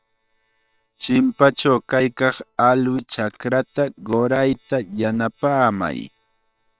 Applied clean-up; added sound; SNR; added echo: neural separator model SepFormer WHAM!.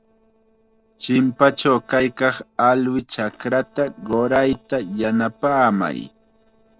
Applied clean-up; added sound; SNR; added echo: neural separator model SepFormer DNS4.